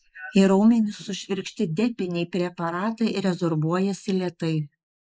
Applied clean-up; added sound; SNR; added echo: neural mask model Resemble Enhance denoiser.